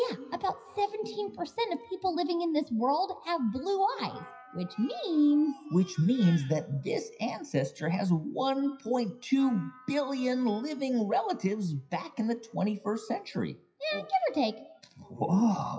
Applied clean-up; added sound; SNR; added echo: classical method WPE with log-MMSE.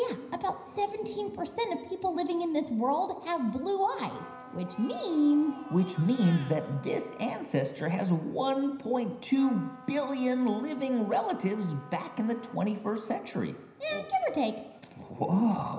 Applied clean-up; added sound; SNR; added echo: none; Trumpet; 19 dB; reverberation time 0.9 s.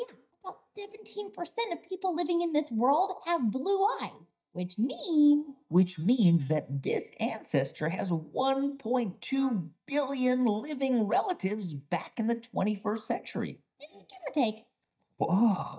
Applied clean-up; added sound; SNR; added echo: neural mask model DeepFilterNet 3.